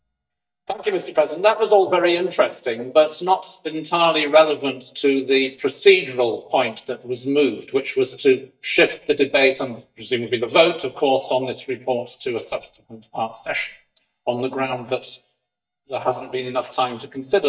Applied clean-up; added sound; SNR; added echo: neural mask model DeepFilterNet 3.